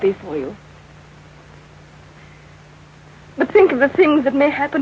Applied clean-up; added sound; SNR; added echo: none; none; none; none.